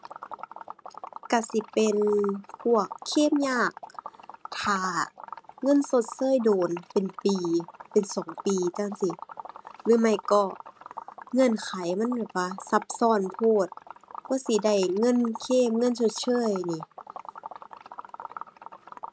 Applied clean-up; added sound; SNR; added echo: neural mask model RNNoise.